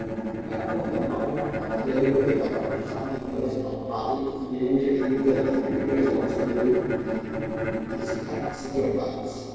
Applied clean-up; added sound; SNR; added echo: neural separator model SepFormer DNS4.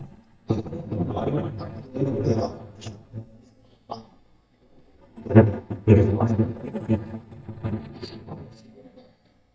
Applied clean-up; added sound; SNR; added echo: neural mask model DeepFilterNet 3.